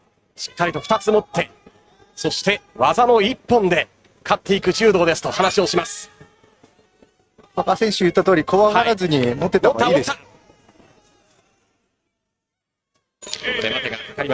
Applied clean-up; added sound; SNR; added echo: neural mask model RNNoise.